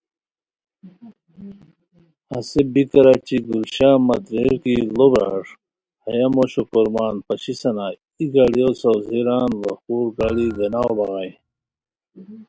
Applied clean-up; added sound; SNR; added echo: none; Thump, thud; 20 dB; none.